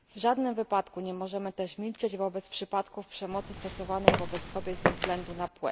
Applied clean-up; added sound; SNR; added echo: none; Walk, footsteps; -2 dB; none.